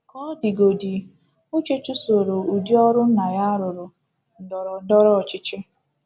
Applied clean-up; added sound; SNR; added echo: none; none; none; none.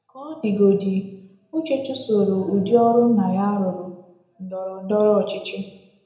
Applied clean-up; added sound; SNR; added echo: none; none; none; reverberation time 0.7 s.